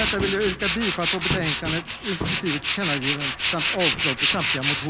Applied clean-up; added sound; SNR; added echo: none; Tools; -4 dB; none.